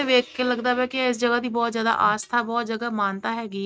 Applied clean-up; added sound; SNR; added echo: neural mask model RNNoise.